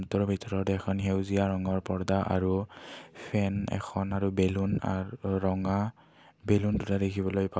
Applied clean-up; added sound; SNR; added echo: none; none; none; none.